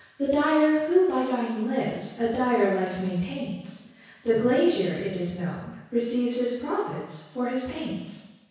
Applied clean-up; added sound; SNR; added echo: none; none; none; reverberation time 1.1 s.